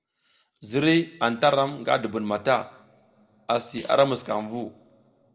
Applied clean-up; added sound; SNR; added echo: neural separator model SepFormer DNS4.